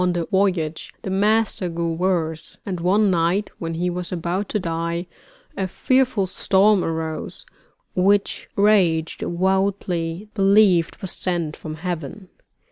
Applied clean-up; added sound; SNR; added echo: none; none; none; none.